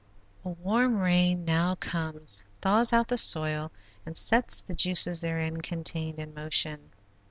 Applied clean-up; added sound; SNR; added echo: none; none; none; none.